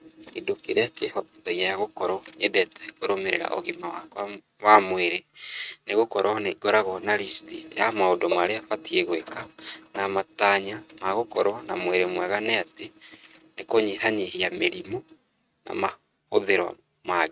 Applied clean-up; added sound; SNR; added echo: neural mask model RNNoise.